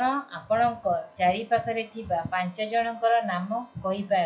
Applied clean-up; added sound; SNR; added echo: classical method log-MMSE.